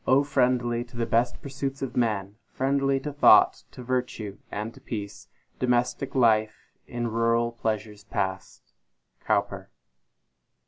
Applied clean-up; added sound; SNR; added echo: none; none; none; none.